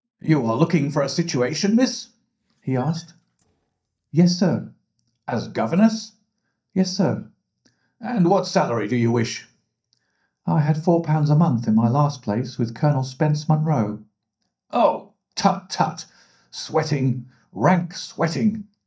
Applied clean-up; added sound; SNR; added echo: neural mask model DeepFilterNet 3.